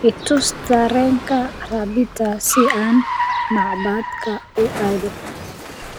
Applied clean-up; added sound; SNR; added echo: none; Car; 7 dB; none.